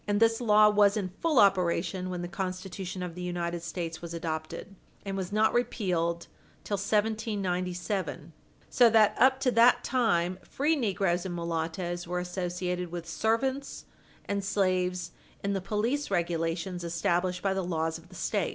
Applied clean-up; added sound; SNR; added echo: none; none; none; none.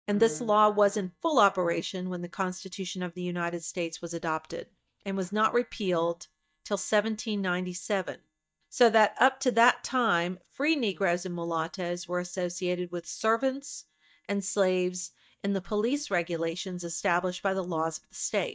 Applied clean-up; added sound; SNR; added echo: neural mask model DeepFilterNet 3.